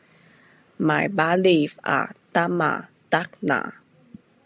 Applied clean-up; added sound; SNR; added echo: none; none; none; none.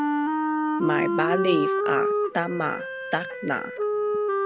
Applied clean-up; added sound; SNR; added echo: none; Wind instrument, woodwind instrument; -3 dB; none.